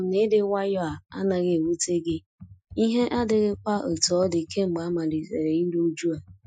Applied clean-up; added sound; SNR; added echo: classical method Wiener filter.